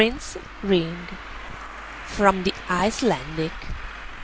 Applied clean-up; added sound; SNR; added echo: none; Traffic noise, roadway noise; 12 dB; none.